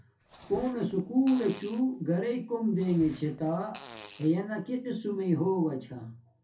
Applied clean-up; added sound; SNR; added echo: none; Fart; 20 dB; reverberation time 0.3 s.